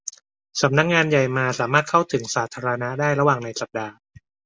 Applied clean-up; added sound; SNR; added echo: none; none; none; none.